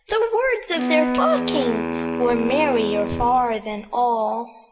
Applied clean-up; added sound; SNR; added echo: none; Wind instrument, woodwind instrument; 4 dB; reverberation time 0.6 s.